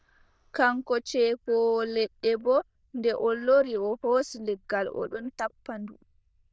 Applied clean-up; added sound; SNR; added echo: neural diffusion model UNIVERSE++.